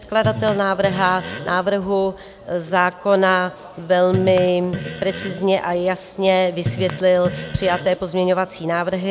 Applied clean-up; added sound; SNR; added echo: none; Fart; 10 dB; none.